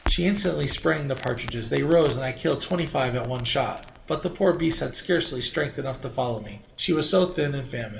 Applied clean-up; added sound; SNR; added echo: none; Crackle; 15 dB; reverberation time 1.1 s.